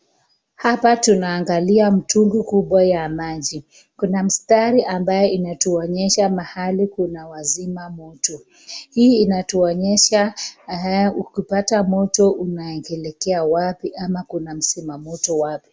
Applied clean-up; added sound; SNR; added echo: none; none; none; none.